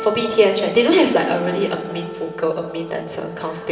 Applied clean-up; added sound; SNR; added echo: none; Wind instrument, woodwind instrument; 11 dB; reverberation time 2.5 s.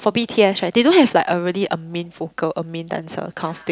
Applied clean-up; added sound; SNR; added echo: none; none; none; none.